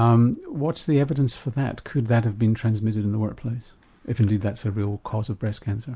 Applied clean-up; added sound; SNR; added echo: none; none; none; none.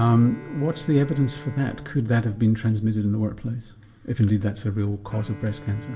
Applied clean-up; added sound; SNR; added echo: none; Bowed string instrument; 19 dB; reverberation time 1.0 s.